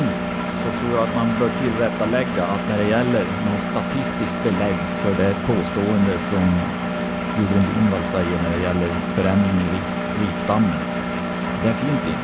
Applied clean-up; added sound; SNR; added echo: none; Engine; 2 dB; none.